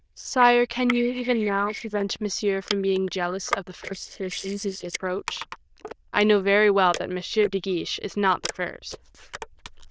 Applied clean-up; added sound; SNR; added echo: neural diffusion model UNIVERSE++.